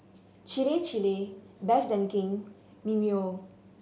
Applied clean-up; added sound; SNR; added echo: none; none; none; none.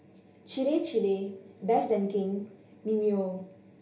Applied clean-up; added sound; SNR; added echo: none; none; none; reverberation time 0.3 s.